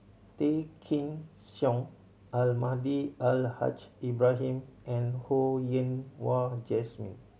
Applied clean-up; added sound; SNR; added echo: none; none; none; none.